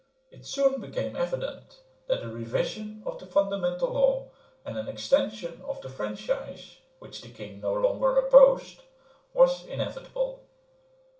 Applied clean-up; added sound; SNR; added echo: none; none; none; reverberation time 0.3 s.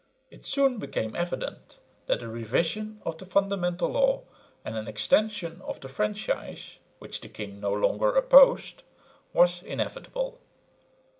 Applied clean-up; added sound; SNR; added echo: none; none; none; none.